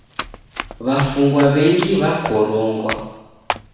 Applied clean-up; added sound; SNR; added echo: none; Run; 11 dB; reverberation time 1.1 s.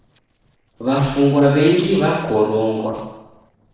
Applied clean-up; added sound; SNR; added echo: neural separator model SepFormer DNS4.